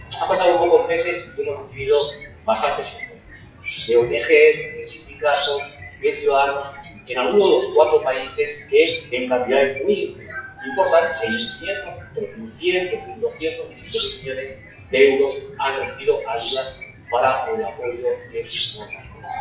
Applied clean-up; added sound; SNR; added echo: classical method WPE with log-MMSE.